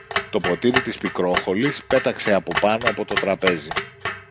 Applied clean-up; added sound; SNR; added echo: none; Clock; 5 dB; none.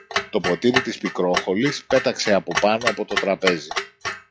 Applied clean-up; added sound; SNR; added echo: classical method log-MMSE.